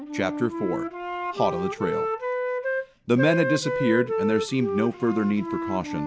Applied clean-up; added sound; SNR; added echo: none; Wind instrument, woodwind instrument; 2 dB; none.